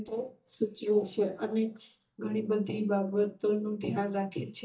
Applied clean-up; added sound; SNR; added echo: neural mask model DeepFilterNet 3.